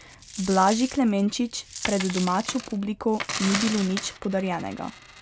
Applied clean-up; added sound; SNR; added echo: none; Coin (dropping); 7 dB; none.